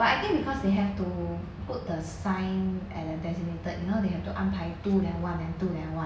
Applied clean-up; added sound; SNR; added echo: none; none; none; none.